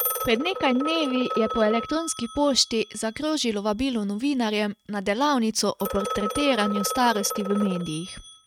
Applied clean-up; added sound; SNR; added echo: neural mask model RNNoise.